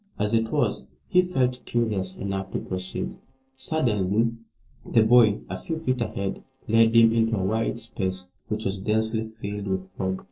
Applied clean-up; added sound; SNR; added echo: neural separator model SepFormer DNS4.